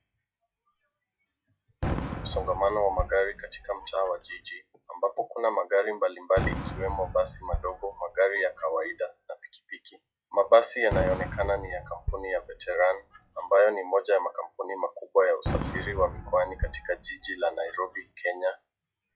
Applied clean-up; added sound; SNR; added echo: classical method log-MMSE.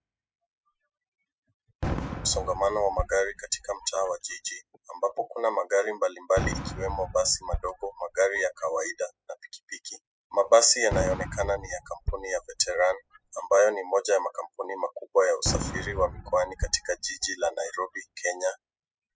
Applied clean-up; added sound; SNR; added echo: classical method spectral subtraction.